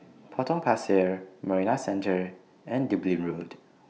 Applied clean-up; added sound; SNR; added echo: none; none; none; none.